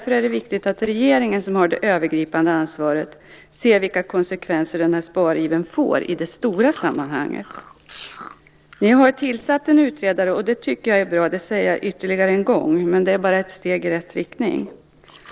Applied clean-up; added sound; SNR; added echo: neural separator model SepFormer DNS4.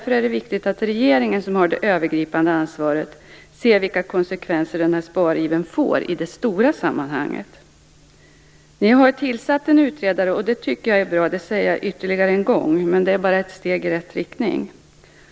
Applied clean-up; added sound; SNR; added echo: none; none; none; none.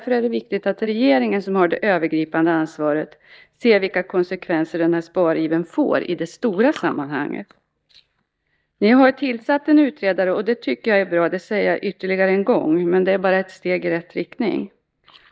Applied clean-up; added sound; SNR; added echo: neural mask model DeepFilterNet 3.